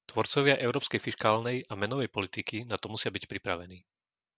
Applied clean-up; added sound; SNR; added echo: none; none; none; none.